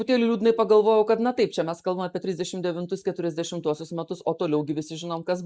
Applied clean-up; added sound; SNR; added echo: neural mask model Resemble Enhance denoiser.